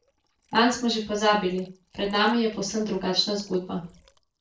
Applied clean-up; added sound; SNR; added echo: neural separator model SepFormer DNS4.